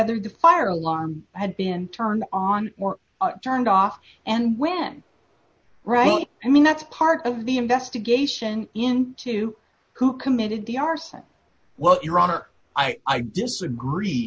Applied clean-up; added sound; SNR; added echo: none; none; none; none.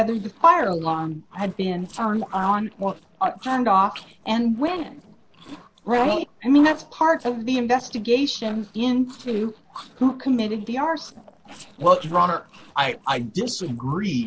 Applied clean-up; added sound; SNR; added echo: neural separator model SepFormer DNS4.